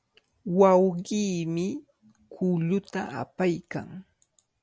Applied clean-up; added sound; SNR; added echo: none; none; none; none.